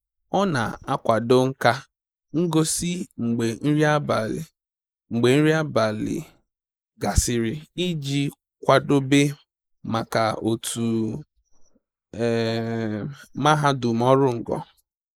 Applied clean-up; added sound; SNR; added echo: neural mask model Resemble Enhance denoiser.